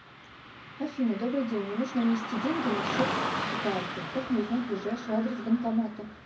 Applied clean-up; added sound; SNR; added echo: none; Car passing by / Traffic noise, roadway noise; 5 dB; reverberation time 0.4 s.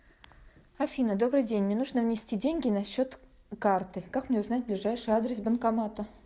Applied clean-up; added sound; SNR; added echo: none; none; none; none.